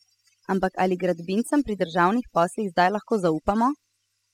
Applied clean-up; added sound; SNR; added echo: classical method spectral subtraction.